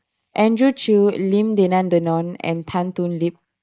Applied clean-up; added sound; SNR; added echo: neural mask model Resemble Enhance denoiser.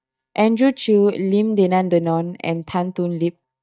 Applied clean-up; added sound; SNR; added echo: neural mask model DeepFilterNet 3.